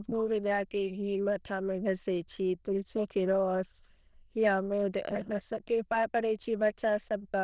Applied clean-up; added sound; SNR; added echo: neural diffusion model UNIVERSE++.